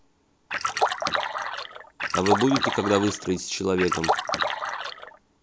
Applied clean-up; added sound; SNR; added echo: none; Splash, splatter; 0 dB; none.